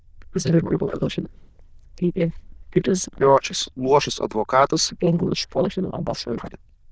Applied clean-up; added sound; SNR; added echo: neural diffusion model UNIVERSE++.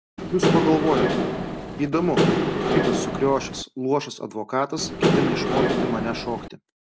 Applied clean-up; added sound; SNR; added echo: none; Engine / Mechanisms; -3 dB; none.